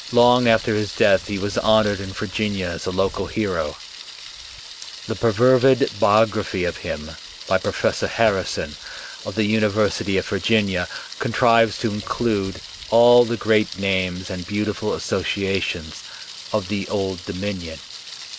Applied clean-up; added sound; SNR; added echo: none; Thunder; 15 dB; none.